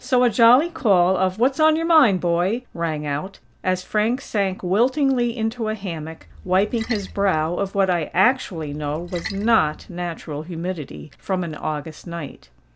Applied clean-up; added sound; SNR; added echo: none; Splash, splatter; 17 dB; none.